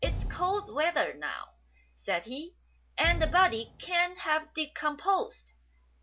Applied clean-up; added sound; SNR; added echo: none; Fireworks; 10 dB; none.